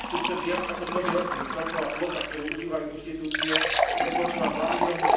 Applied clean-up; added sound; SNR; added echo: none; Fill (with liquid); -3 dB; reverberation time 0.9 s.